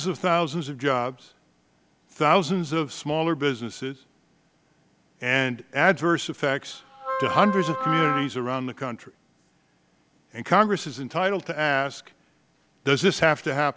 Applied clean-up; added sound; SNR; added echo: none; Wind instrument, woodwind instrument; 3 dB; none.